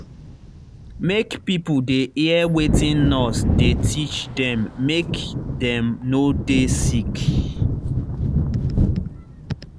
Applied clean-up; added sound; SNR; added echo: none; Thunder / Wind; 1 dB; none.